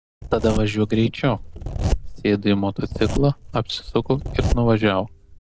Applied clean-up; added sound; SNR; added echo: none; Zipper (clothing); 5 dB; none.